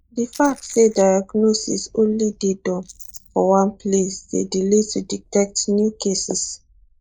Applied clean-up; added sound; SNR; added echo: neural mask model Resemble Enhance denoiser.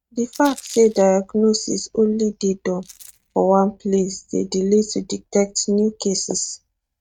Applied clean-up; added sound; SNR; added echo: neural mask model RNNoise.